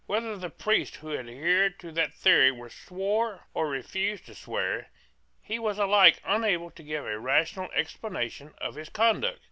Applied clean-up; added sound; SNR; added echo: none; none; none; none.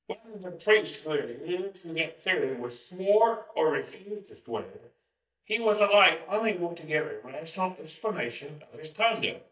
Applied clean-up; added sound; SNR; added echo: neural mask model DeepFilterNet 3.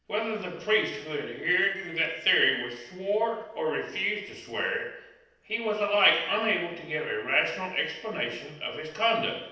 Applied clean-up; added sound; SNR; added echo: neural separator model SepFormer DNS4.